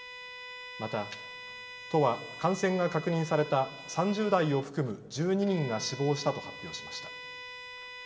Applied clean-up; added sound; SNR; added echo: none; Bowed string instrument; 14 dB; reverberation time 2.9 s.